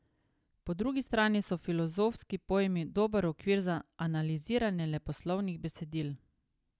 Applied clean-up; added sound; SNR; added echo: none; none; none; none.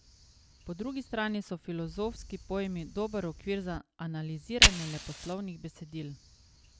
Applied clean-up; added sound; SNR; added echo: none; Fire; -2 dB; none.